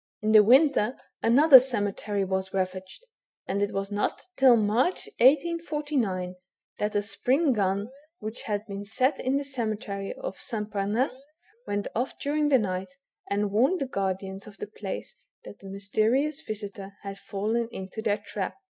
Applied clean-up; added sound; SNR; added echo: neural mask model DeepFilterNet 3.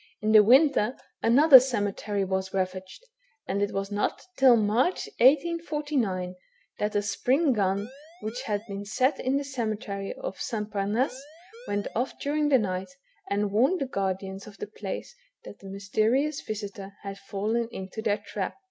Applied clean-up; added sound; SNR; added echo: none; Siren; 19 dB; none.